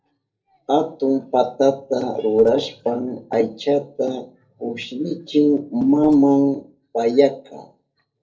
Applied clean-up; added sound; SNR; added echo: neural separator model SepFormer DNS4.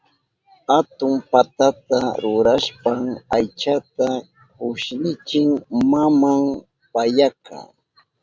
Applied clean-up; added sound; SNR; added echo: none; none; none; none.